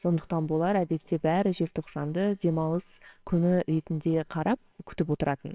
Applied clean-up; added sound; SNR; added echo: neural separator model SepFormer WHAMR!.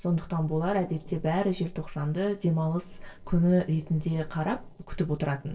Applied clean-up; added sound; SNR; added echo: neural separator model SepFormer DNS4.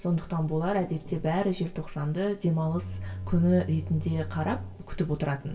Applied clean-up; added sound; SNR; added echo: none; Bowed string instrument; 10 dB; reverberation time 0.2 s.